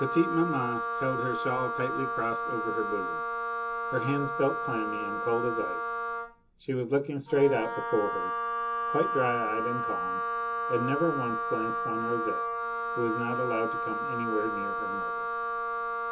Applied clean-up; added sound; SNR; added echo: none; Wind instrument, woodwind instrument; 0 dB; reverberation time 0.2 s.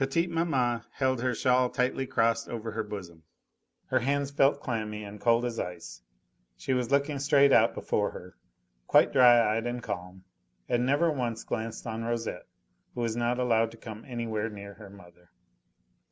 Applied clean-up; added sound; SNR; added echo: none; none; none; none.